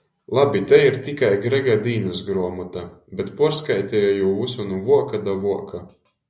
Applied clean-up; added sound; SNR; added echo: none; none; none; none.